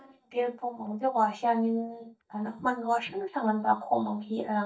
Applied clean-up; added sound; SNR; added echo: neural mask model DeepFilterNet 3.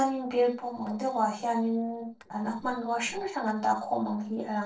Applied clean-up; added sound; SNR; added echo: neural separator model SepFormer DNS4.